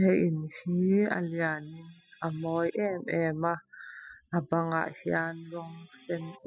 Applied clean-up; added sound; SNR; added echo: classical method spectral subtraction.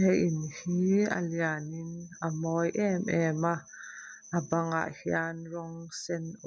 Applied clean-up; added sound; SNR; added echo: none; none; none; none.